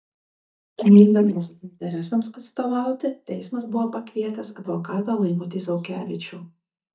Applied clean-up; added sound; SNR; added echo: neural mask model DeepFilterNet 3.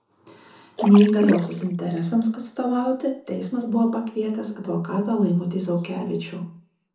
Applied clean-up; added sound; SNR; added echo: none; Splash, splatter; 7 dB; reverberation time 0.6 s.